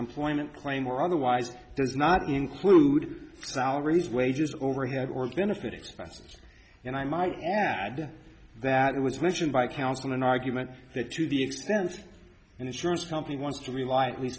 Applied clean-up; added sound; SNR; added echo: none; none; none; none.